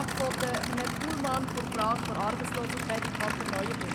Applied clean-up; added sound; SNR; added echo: none; Idling / Aircraft; -1 dB; none.